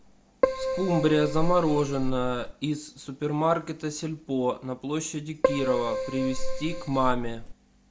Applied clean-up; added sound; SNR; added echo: none; Keyboard (musical); 0 dB; none.